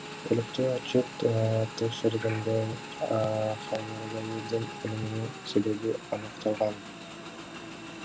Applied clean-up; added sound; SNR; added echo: none; Motorcycle / Engine; 11 dB; none.